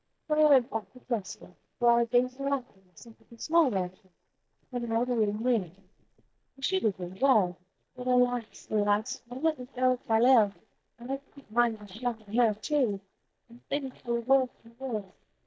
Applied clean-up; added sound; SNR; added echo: neural mask model DeepFilterNet 3.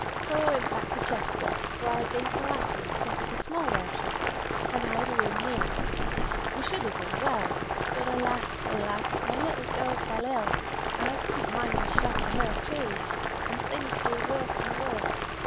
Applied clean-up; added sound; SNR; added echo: none; Knock + Boiling; -5 dB; none.